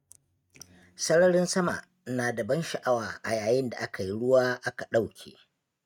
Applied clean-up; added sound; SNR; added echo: neural mask model RNNoise.